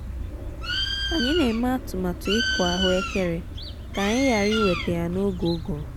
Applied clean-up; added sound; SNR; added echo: none; Bird; 4 dB; none.